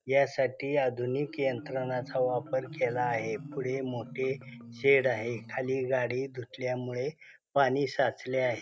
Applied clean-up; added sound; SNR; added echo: none; Marimba, xylophone; 17 dB; none.